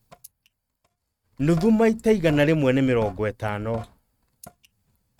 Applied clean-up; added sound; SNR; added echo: neural mask model RNNoise.